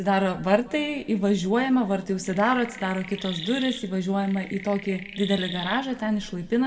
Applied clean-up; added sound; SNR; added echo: none; Chirp, tweet; 13 dB; reverberation time 1.2 s.